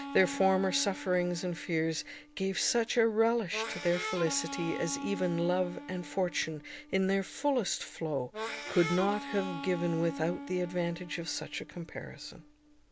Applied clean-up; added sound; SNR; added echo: none; Harmonica; 11 dB; none.